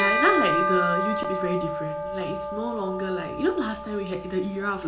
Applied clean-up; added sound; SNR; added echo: none; Bell; 0 dB; reverberation time 0.4 s.